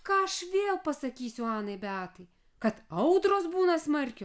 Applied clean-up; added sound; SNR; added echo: none; none; none; none.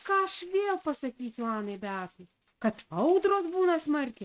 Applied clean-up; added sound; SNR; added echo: neural mask model RNNoise.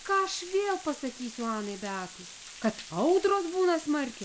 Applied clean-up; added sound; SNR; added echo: none; Water; 16 dB; none.